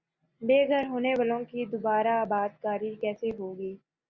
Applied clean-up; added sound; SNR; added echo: none; none; none; none.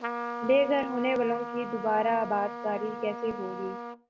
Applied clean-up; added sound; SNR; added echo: none; Trumpet; 8 dB; none.